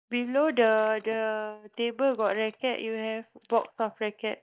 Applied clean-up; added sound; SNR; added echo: neural mask model DeepFilterNet 3.